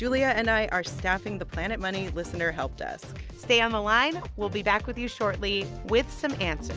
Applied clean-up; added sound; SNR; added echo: none; none; none; none.